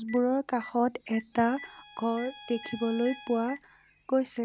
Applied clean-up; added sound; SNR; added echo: none; Bowed string instrument + Telephone; 18 dB; none.